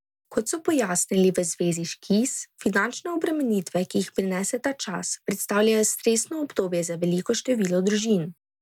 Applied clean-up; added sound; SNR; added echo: none; none; none; none.